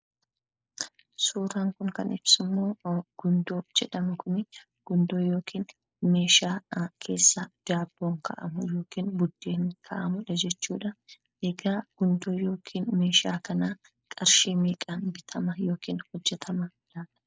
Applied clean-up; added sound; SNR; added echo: neural mask model Resemble Enhance denoiser.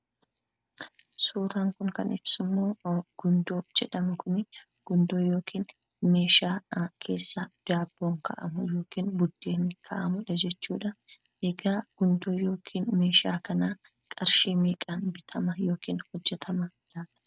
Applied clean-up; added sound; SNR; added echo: none; Bell; 17 dB; none.